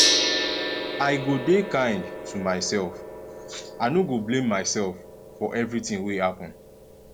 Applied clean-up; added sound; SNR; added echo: none; Gong; 3 dB; none.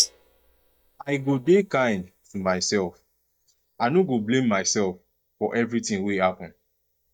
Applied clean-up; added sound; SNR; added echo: neural mask model DeepFilterNet 3.